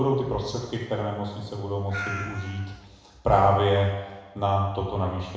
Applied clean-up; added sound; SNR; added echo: none; Meow; 11 dB; reverberation time 1.0 s.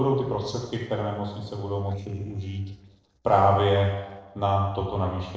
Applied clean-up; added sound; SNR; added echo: neural separator model SepFormer DNS4.